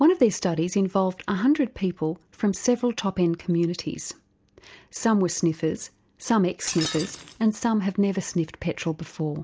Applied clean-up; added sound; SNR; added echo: none; Shatter; 14 dB; none.